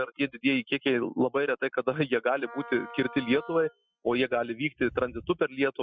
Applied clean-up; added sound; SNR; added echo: classical method Wiener filter.